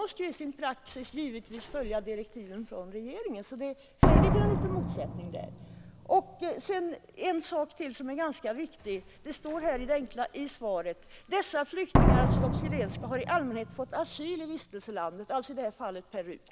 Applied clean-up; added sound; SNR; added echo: none; Slam; -2 dB; none.